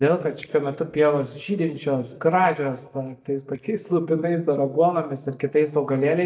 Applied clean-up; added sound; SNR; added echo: neural mask model DeepFilterNet 3.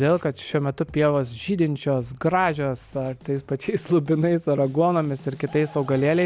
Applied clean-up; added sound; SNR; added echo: none; none; none; none.